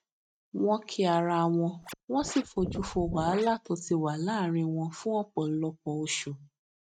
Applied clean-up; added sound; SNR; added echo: neural mask model RNNoise.